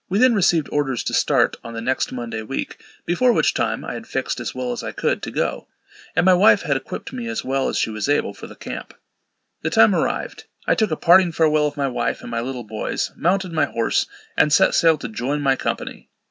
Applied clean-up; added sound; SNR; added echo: none; none; none; none.